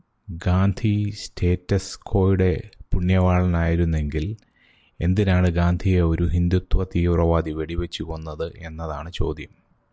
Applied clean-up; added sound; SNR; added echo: none; none; none; none.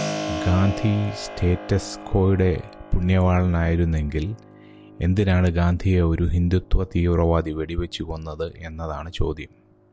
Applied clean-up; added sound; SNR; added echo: none; Keyboard (musical); 15 dB; none.